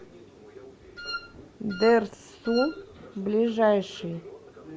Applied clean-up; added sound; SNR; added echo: none; Wind instrument, woodwind instrument; 11 dB; none.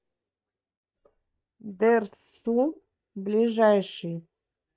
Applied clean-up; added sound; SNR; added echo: neural mask model DeepFilterNet 3.